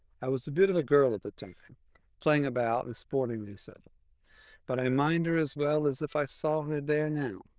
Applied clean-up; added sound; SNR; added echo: neural diffusion model UNIVERSE++.